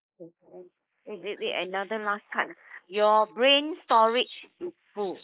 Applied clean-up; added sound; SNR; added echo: neural mask model Resemble Enhance denoiser.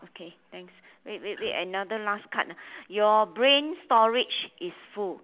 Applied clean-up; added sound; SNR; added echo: none; none; none; none.